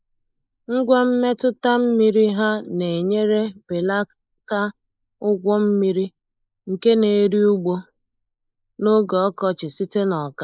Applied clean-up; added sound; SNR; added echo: neural mask model Resemble Enhance denoiser.